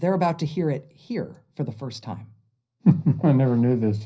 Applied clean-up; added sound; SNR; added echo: none; none; none; reverberation time 0.4 s.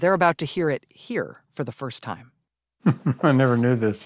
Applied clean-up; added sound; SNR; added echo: none; none; none; none.